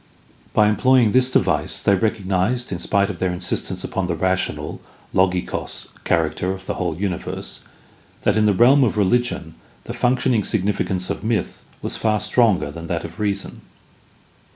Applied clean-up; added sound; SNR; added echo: none; none; none; none.